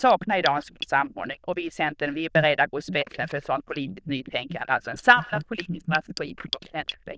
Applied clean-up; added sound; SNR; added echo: neural diffusion model UNIVERSE++.